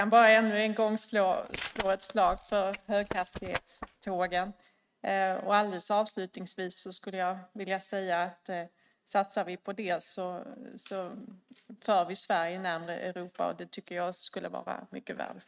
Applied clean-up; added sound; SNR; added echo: neural mask model RNNoise.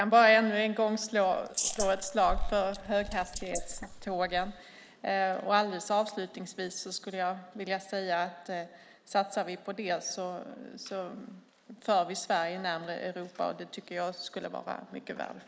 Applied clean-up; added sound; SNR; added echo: neural mask model Resemble Enhance denoiser.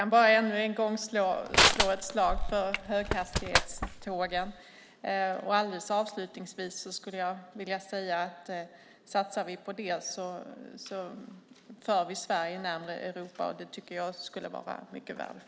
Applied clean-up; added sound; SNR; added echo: none; Crushing; -2 dB; none.